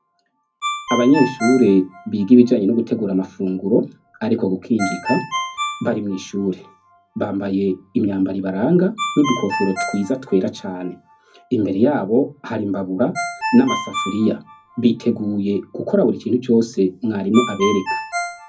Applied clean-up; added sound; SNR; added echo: none; Ringtone; 11 dB; reverberation time 0.4 s.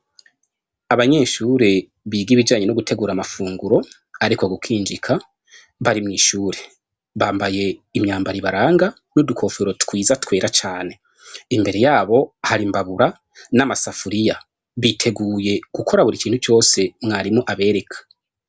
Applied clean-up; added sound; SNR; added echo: none; none; none; none.